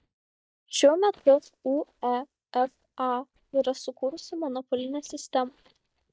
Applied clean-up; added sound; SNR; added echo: neural mask model DeepFilterNet 3.